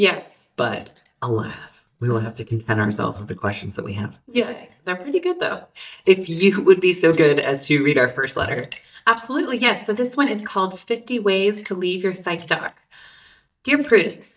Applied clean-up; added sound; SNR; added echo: neural mask model DeepFilterNet 3.